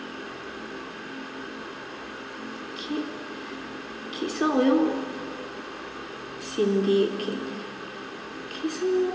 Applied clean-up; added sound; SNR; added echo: none; none; none; reverberation time 2.5 s.